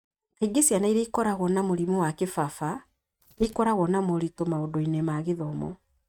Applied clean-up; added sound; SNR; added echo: neural mask model RNNoise.